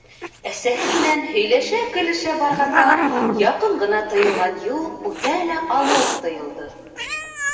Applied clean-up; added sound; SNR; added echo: none; Hiss; 4 dB; reverberation time 1.9 s.